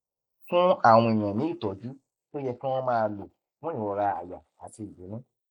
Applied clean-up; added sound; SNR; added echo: neural mask model Resemble Enhance denoiser.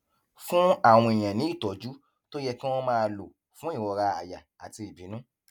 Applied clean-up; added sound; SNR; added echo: none; none; none; none.